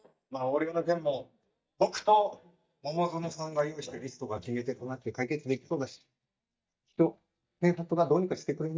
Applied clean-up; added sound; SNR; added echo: neural mask model DeepFilterNet 3.